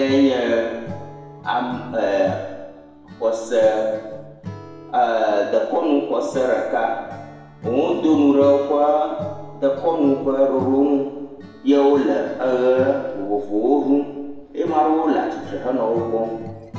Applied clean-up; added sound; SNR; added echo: none; Acoustic guitar / Strum; 18 dB; reverberation time 1.1 s.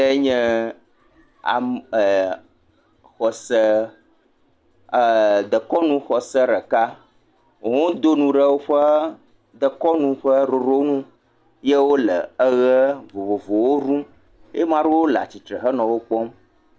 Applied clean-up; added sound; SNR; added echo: none; none; none; none.